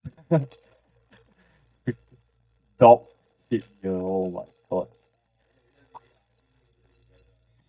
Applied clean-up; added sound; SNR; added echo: neural mask model DeepFilterNet 3.